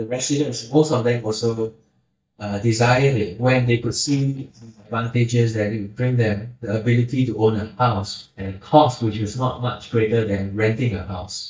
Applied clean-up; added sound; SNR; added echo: neural mask model DeepFilterNet 3.